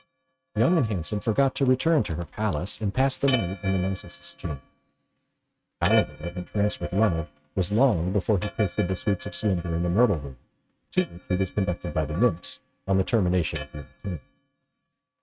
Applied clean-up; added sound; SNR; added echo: neural mask model RNNoise.